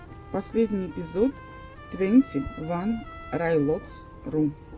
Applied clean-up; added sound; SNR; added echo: none; Trumpet; 20 dB; none.